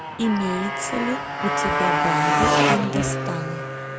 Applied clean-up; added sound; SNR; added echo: none; Motorcycle; -4 dB; none.